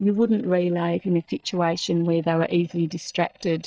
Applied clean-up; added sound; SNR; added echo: neural mask model DeepFilterNet 3.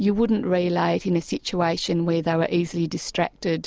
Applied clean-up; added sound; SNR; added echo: none; none; none; none.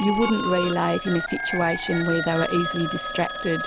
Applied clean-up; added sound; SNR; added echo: none; Telephone; 4 dB; none.